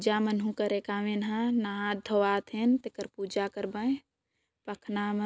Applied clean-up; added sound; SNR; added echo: none; none; none; none.